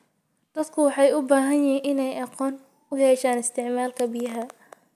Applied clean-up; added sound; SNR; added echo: none; none; none; none.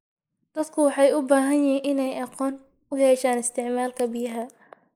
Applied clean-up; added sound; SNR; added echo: neural mask model Resemble Enhance denoiser.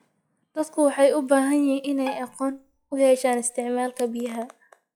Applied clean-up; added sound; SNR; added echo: classical method log-MMSE.